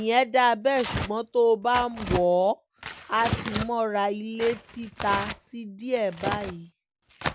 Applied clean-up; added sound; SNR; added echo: none; Tearing; 9 dB; none.